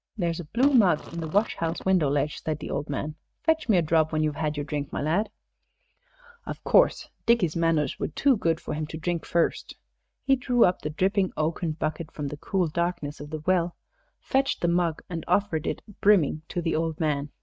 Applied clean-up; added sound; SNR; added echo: neural mask model RNNoise.